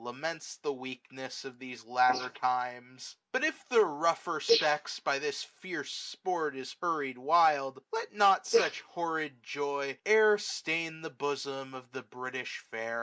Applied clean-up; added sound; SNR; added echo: neural mask model Resemble Enhance denoiser.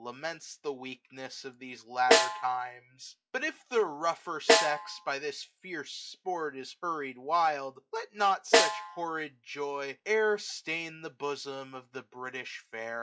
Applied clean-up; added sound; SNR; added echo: classical method log-MMSE.